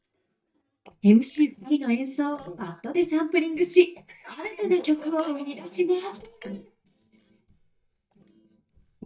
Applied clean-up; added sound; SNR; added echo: neural mask model DeepFilterNet 3.